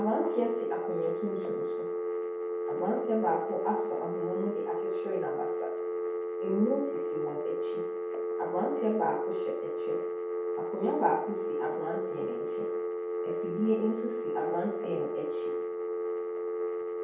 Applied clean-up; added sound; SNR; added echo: none; Telephone; -1 dB; reverberation time 0.7 s.